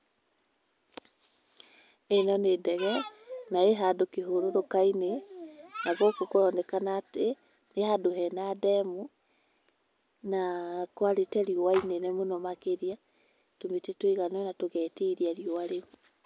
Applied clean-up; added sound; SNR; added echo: none; Telephone; 17 dB; none.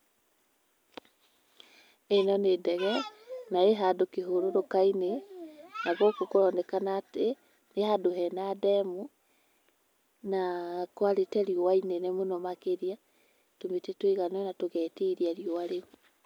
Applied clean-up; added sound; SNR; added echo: none; none; none; none.